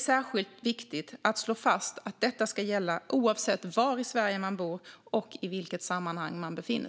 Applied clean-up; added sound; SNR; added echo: none; none; none; none.